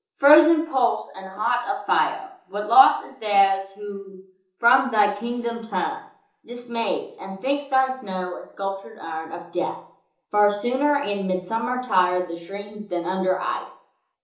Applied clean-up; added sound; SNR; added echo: none; none; none; reverberation time 0.6 s.